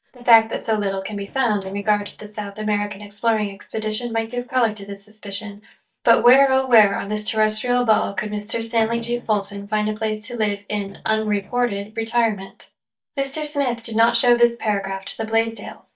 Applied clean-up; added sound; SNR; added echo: neural mask model DeepFilterNet 3.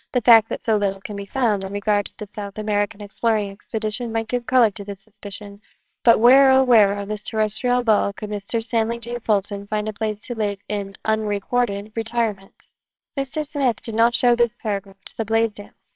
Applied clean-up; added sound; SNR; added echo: neural separator model SepFormer WHAMR!.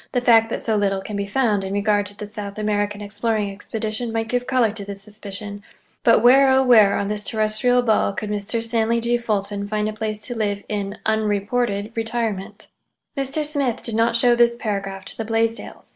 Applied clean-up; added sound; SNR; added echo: none; none; none; none.